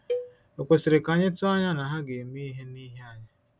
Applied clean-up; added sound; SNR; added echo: none; Cowbell; 11 dB; none.